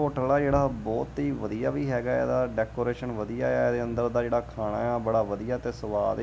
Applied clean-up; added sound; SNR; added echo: none; Knock; 17 dB; none.